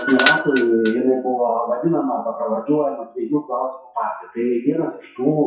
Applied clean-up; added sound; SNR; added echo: classical method WPE with log-MMSE.